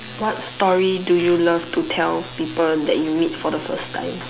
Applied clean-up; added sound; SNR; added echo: none; none; none; none.